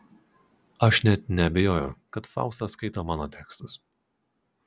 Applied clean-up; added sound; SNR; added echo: none; none; none; none.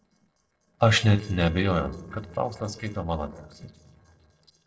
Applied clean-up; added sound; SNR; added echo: neural separator model SepFormer DNS4.